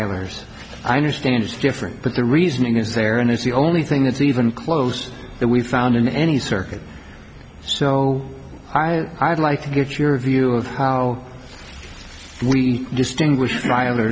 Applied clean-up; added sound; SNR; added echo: none; none; none; none.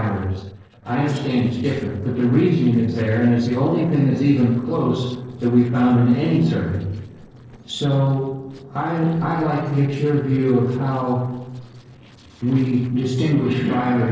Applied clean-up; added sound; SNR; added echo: neural separator model SepFormer DNS4.